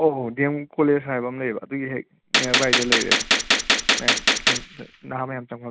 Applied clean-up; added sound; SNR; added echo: none; Gunshot, gunfire; -5 dB; none.